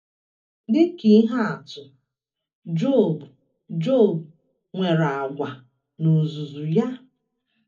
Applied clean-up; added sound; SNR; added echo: none; none; none; reverberation time 0.4 s.